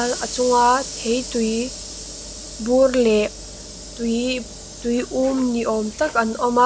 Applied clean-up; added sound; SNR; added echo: none; Sliding door / Hiss; 13 dB; none.